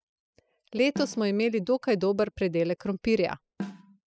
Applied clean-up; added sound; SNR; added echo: classical method spectral subtraction.